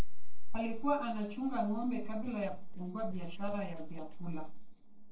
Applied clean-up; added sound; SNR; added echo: neural separator model SepFormer DNS4.